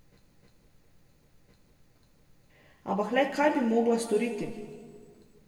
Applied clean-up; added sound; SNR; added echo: none; none; none; reverberation time 1.8 s.